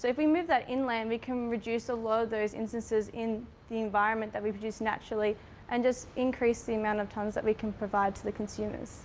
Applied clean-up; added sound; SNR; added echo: none; none; none; none.